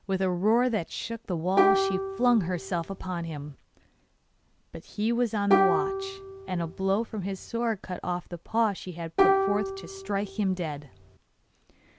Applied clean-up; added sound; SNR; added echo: none; Plucked string instrument; -1 dB; none.